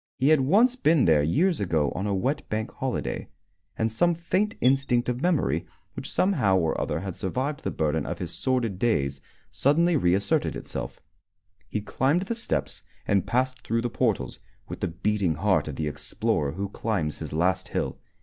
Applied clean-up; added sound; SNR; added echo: neural mask model DeepFilterNet 3.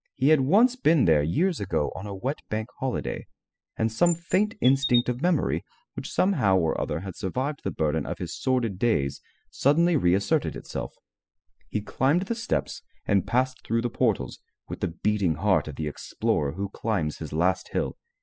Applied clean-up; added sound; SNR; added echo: classical method spectral subtraction.